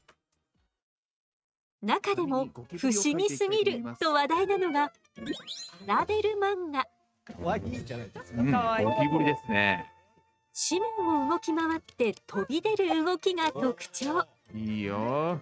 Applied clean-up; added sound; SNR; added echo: neural mask model RNNoise.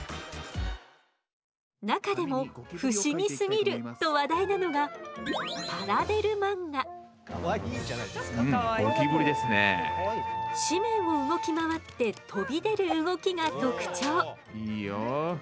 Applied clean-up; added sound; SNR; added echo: none; Wind instrument, woodwind instrument; 3 dB; none.